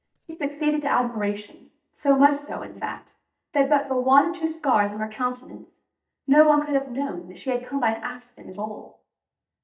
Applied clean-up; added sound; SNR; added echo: neural mask model DeepFilterNet 3.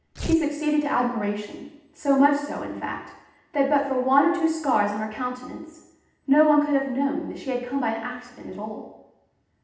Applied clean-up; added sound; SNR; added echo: none; Tearing; 7 dB; reverberation time 0.8 s.